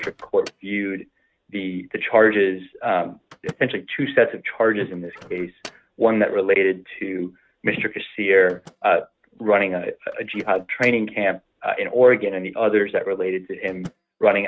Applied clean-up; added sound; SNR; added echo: neural mask model RNNoise.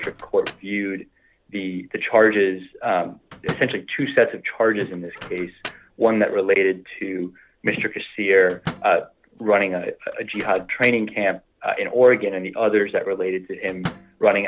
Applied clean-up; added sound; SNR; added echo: none; Microwave oven; 18 dB; none.